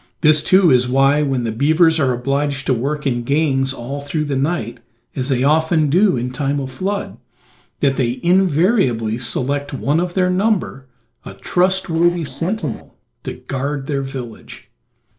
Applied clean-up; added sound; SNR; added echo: neural separator model SepFormer DNS4.